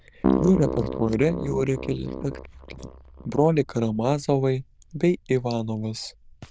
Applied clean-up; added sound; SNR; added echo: neural diffusion model UNIVERSE++.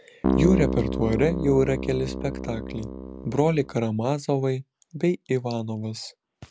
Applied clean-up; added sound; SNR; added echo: none; Keyboard (musical); 3 dB; none.